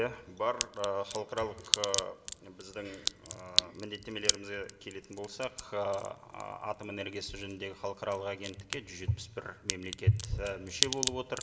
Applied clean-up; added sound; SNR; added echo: none; Crack; 2 dB; reverberation time 1.0 s.